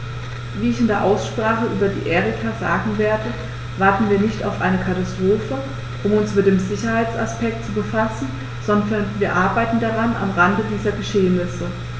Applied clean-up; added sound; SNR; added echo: none; none; none; none.